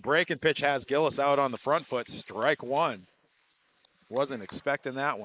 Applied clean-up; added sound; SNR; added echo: neural mask model Resemble Enhance denoiser.